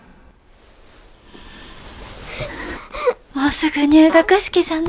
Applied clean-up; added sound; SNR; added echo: none; none; none; none.